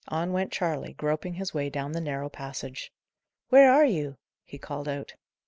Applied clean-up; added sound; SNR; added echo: none; none; none; none.